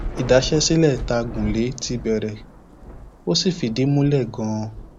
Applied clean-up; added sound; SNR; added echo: none; Thunder / Rain; 12 dB; none.